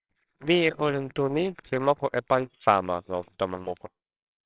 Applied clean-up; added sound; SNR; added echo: neural separator model SepFormer WHAMR!.